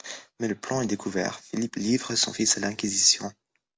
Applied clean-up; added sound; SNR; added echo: none; none; none; none.